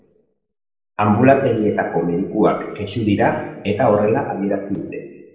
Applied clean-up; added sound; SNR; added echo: none; none; none; reverberation time 1.0 s.